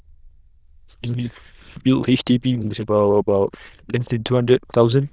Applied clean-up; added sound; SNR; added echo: neural diffusion model UNIVERSE++.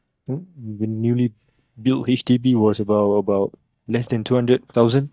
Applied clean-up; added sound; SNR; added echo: neural mask model DeepFilterNet 3.